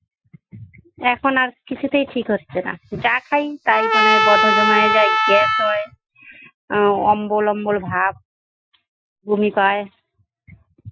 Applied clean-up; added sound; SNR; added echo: classical method Wiener filter.